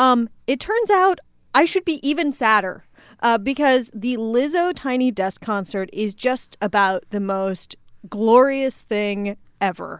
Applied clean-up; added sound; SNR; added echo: none; none; none; none.